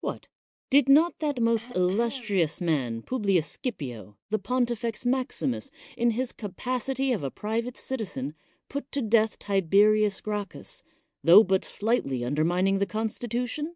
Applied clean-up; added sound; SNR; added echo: neural mask model DeepFilterNet 3.